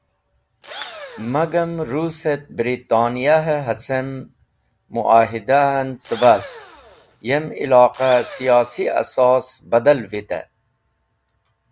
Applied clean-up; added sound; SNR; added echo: none; Engine / Drill; 17 dB; none.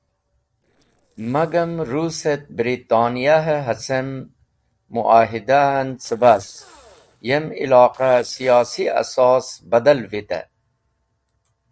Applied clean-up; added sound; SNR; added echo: neural separator model SepFormer DNS4.